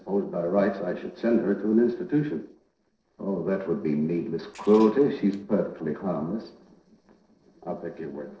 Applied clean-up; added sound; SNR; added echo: neural separator model SepFormer DNS4.